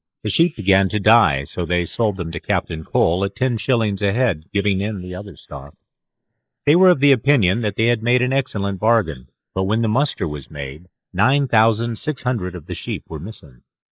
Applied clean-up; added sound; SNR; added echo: neural mask model Resemble Enhance denoiser.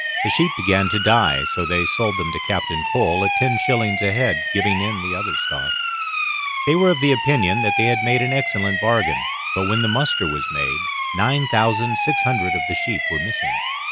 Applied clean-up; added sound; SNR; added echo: none; Siren; 1 dB; none.